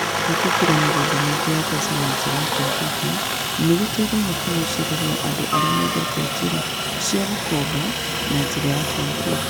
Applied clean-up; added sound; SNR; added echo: none; Aircraft; -1 dB; none.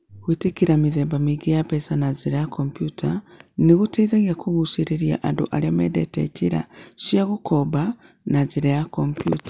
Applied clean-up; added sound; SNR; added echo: none; none; none; none.